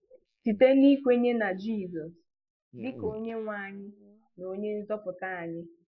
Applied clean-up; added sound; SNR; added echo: neural mask model Resemble Enhance denoiser.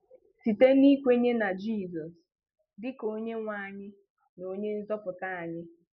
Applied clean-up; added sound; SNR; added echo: none; none; none; none.